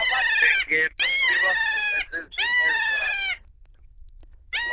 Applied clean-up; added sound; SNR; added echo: neural diffusion model UNIVERSE++.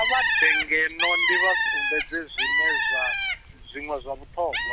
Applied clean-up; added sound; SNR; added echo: none; Bird; -4 dB; none.